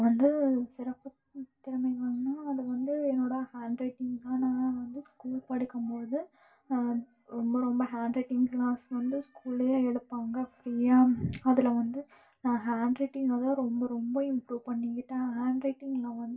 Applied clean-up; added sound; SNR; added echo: none; none; none; reverberation time 0.2 s.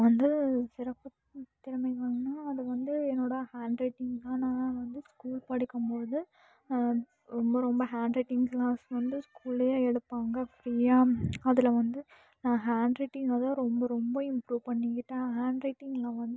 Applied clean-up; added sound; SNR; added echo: none; none; none; none.